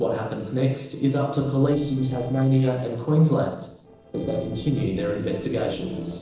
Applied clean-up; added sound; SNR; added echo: neural separator model SepFormer DNS4.